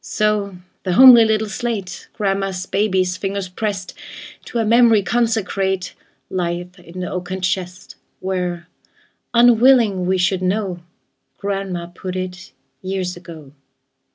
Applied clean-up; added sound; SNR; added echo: none; none; none; none.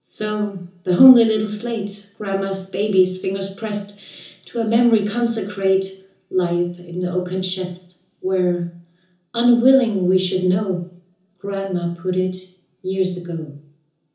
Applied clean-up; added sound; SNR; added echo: none; none; none; reverberation time 0.7 s.